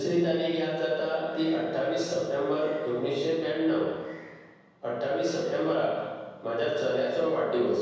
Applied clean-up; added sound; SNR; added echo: none; none; none; reverberation time 1.3 s.